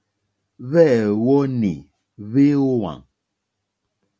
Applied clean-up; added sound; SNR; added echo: none; none; none; none.